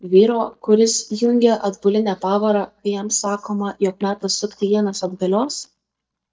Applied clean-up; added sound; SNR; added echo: neural mask model DeepFilterNet 3.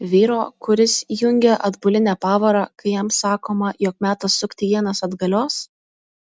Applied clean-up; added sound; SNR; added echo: none; none; none; none.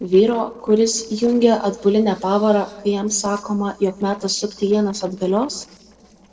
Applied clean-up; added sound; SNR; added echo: neural separator model SepFormer DNS4.